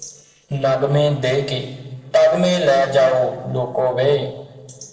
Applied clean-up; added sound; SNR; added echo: neural separator model SepFormer DNS4.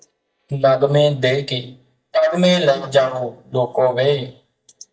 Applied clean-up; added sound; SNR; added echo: neural mask model DeepFilterNet 3.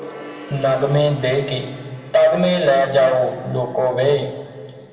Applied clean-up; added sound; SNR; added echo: none; Gong; 20 dB; reverberation time 1.8 s.